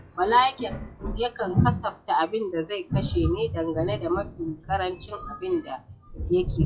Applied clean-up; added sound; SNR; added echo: classical method WPE with log-MMSE.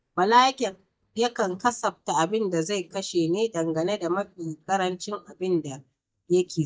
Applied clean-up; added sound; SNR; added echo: neural mask model DeepFilterNet 3.